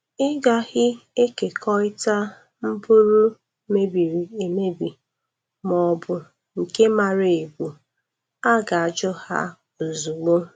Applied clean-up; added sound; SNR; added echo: none; none; none; none.